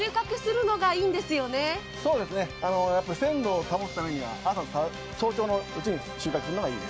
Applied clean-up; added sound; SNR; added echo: none; none; none; none.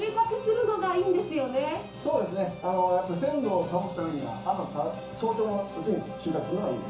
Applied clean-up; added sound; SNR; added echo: none; none; none; reverberation time 0.7 s.